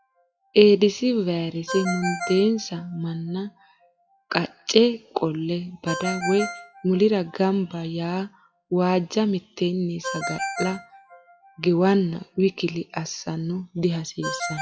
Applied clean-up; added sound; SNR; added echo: classical method WPE with log-MMSE.